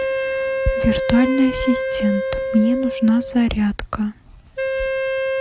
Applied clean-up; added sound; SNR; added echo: none; Wind instrument, woodwind instrument; 3 dB; none.